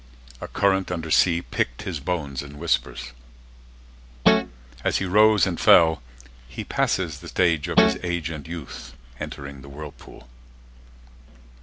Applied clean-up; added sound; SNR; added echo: none; Guitar; -4 dB; none.